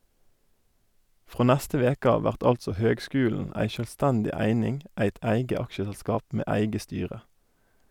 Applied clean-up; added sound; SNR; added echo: none; none; none; none.